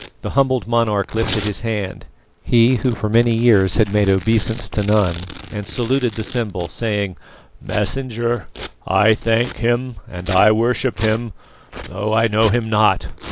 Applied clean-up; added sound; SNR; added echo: none; Domestic sounds, home sounds; 14 dB; none.